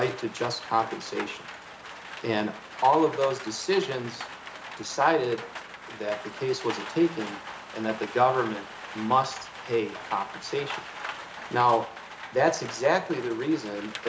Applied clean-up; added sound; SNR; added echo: none; Rain; 12 dB; none.